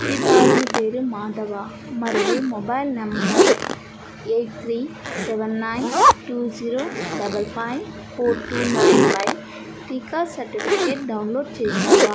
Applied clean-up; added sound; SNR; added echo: none; Zipper (clothing); -4 dB; none.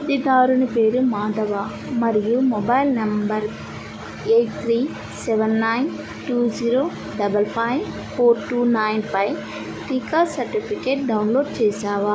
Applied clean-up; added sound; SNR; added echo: none; none; none; none.